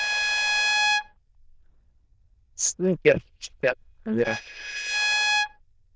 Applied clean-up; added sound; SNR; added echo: neural diffusion model UNIVERSE++.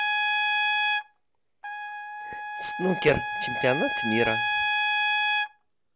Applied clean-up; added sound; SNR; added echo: none; Trumpet; -3 dB; none.